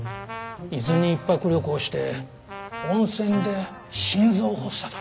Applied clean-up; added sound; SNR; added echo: none; none; none; none.